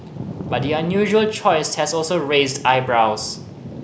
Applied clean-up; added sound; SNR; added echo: none; Thunder / Rain; 13 dB; none.